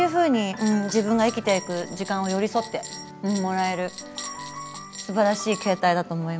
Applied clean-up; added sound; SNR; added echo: none; Bell; 15 dB; none.